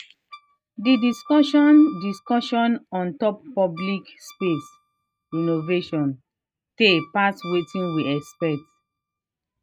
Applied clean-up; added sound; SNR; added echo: neural mask model RNNoise.